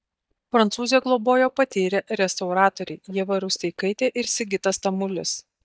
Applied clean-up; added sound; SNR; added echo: neural mask model DeepFilterNet 3.